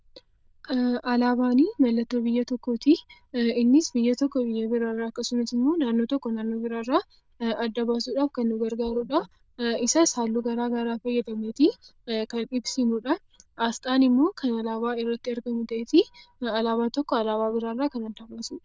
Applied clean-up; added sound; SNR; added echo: neural diffusion model UNIVERSE++.